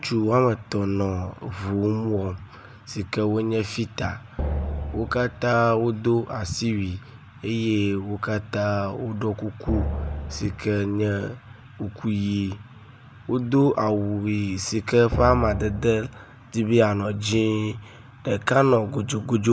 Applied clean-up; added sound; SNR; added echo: none; Drum; 7 dB; none.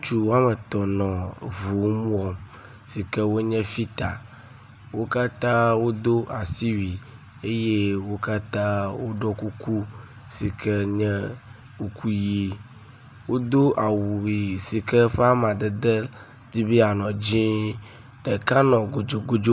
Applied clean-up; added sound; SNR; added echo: none; none; none; none.